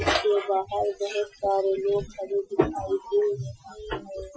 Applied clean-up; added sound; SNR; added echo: classical method Wiener filter.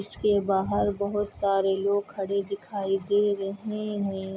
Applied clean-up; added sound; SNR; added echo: none; none; none; none.